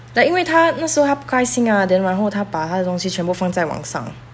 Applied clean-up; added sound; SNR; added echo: none; none; none; none.